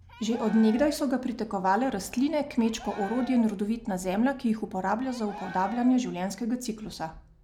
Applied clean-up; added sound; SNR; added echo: none; Cheering; 19 dB; none.